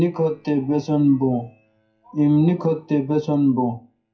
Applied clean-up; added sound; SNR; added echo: classical method WPE with log-MMSE.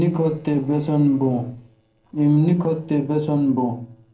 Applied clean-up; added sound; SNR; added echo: neural separator model SepFormer DNS4.